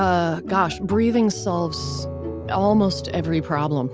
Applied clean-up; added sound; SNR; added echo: none; Bowed string instrument; 15 dB; none.